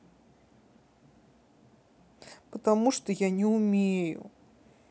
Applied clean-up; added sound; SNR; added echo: none; none; none; none.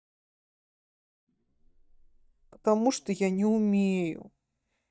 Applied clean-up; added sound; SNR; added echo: neural mask model DeepFilterNet 3.